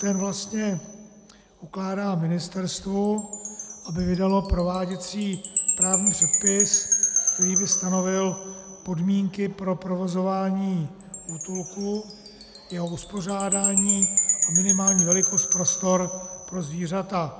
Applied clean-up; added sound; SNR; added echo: none; Wind chime; 0 dB; none.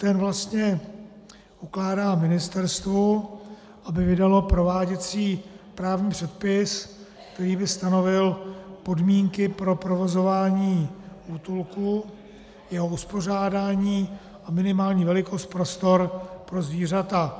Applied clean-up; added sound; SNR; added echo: none; none; none; none.